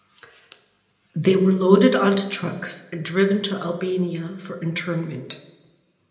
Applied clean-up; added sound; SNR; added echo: none; none; none; reverberation time 0.8 s.